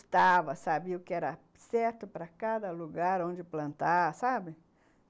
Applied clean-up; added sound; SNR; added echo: none; none; none; none.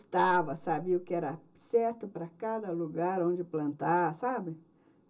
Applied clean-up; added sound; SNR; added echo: none; none; none; reverberation time 0.2 s.